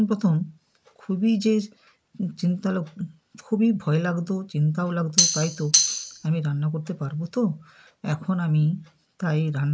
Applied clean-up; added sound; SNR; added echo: none; Tambourine; -3 dB; none.